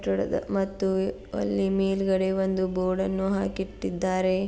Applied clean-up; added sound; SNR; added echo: none; none; none; none.